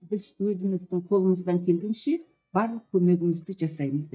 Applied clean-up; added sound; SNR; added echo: neural mask model DeepFilterNet 3.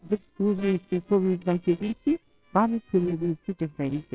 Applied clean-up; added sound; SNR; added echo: neural separator model SepFormer WHAMR!.